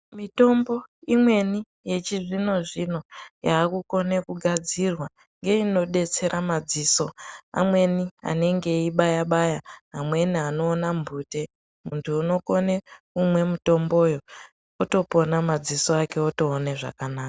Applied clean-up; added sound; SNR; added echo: none; none; none; none.